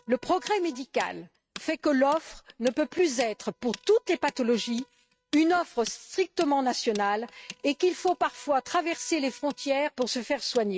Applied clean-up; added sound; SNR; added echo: neural mask model RNNoise.